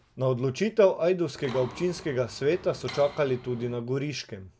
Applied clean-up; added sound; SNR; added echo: none; Mechanisms; 16 dB; none.